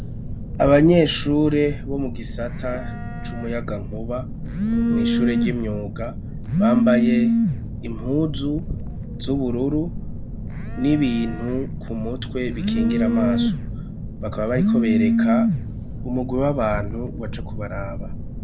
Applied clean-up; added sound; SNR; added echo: none; Telephone; -1 dB; none.